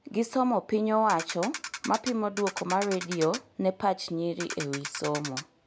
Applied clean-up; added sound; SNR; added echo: none; Ratchet, pawl; 10 dB; none.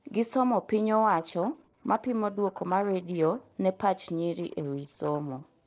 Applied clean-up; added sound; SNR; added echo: neural separator model SepFormer DNS4.